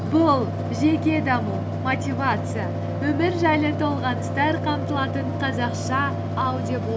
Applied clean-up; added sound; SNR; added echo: none; Mechanical fan; 2 dB; none.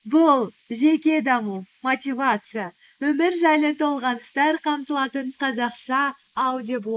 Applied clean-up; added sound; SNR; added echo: neural mask model Resemble Enhance denoiser.